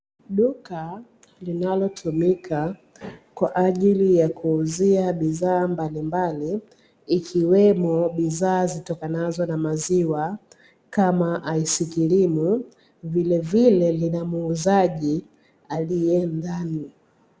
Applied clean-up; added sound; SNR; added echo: none; none; none; none.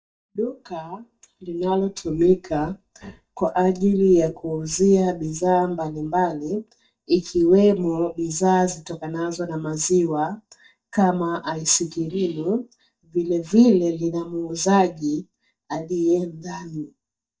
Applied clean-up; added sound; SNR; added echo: neural mask model DeepFilterNet 3.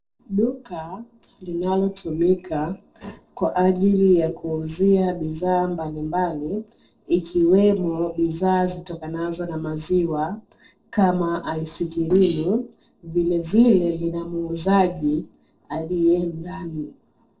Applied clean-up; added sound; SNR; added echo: neural separator model SepFormer DNS4.